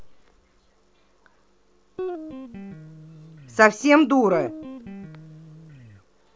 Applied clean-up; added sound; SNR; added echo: none; Guitar; 11 dB; none.